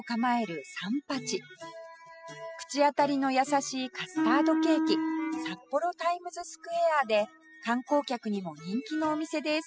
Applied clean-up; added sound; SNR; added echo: classical method spectral subtraction.